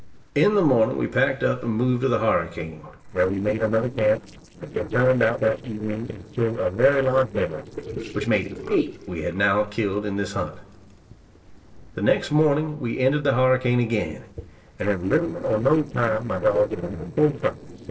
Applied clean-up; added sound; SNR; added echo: neural separator model SepFormer DNS4.